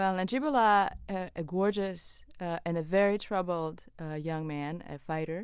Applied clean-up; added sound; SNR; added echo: none; none; none; none.